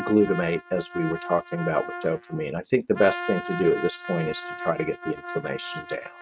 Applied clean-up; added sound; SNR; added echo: neural mask model RNNoise.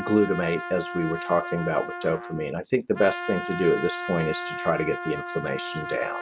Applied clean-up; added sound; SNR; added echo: none; Trumpet; 8 dB; none.